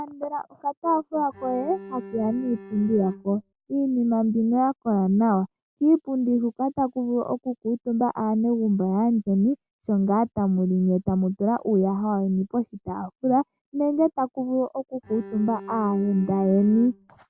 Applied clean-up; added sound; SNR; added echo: none; Bowed string instrument; 17 dB; none.